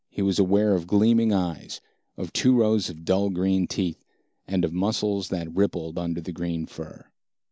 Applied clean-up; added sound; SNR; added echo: none; none; none; none.